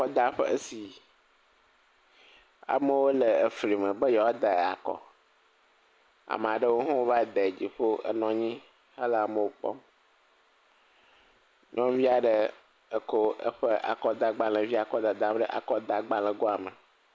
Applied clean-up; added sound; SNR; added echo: none; none; none; none.